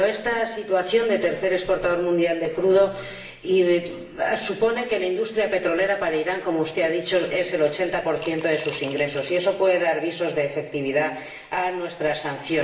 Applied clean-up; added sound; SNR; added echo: none; Coin (dropping) / Glass; 14 dB; reverberation time 0.8 s.